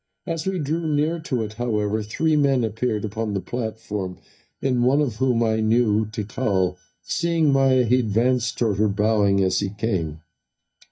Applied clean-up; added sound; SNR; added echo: neural mask model DeepFilterNet 3.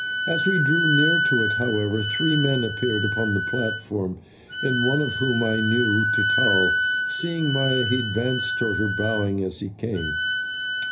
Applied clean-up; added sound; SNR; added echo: none; Wind instrument, woodwind instrument; 0 dB; reverberation time 0.4 s.